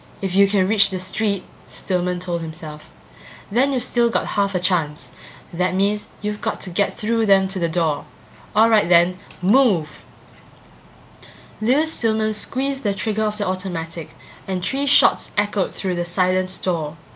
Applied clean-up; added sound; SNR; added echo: none; none; none; none.